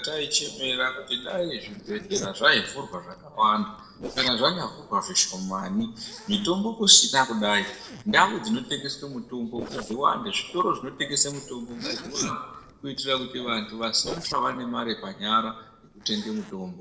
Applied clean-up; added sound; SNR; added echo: neural separator model SepFormer DNS4.